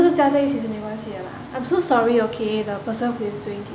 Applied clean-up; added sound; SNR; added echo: none; none; none; none.